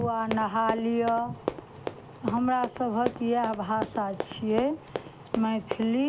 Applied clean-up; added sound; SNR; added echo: none; Run; 9 dB; none.